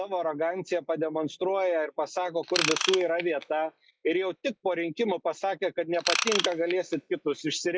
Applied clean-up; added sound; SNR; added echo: classical method log-MMSE.